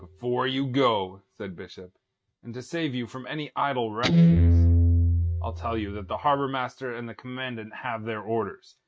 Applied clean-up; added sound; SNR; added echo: neural mask model RNNoise.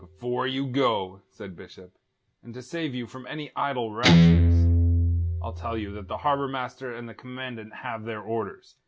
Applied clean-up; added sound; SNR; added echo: none; Guitar; -5 dB; none.